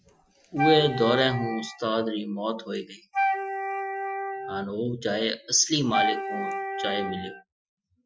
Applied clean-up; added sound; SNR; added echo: classical method Wiener filter.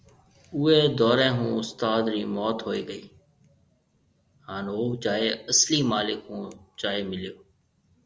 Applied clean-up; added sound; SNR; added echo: none; none; none; none.